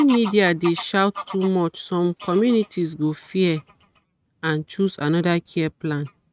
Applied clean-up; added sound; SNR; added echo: neural mask model RNNoise.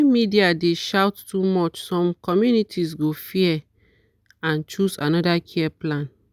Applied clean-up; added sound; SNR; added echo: none; none; none; none.